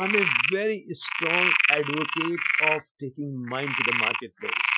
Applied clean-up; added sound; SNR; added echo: classical method Wiener filter.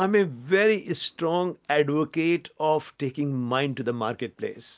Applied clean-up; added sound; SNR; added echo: none; none; none; none.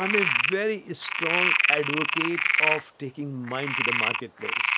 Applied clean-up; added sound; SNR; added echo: none; Frog; -5 dB; none.